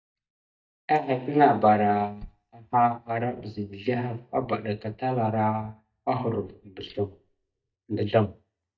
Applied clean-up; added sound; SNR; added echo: neural mask model DeepFilterNet 3.